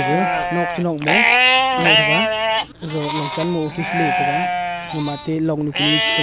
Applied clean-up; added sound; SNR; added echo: none; Livestock, farm animals, working animals; -4 dB; none.